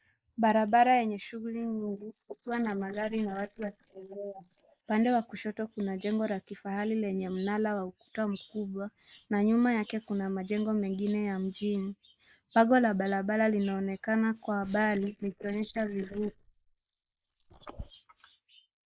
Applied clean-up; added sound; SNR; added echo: neural mask model Resemble Enhance denoiser.